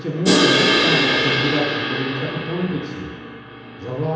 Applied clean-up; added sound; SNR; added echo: none; Crash cymbal; -5 dB; reverberation time 1.0 s.